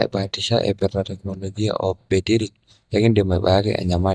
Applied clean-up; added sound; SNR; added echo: neural mask model DeepFilterNet 3.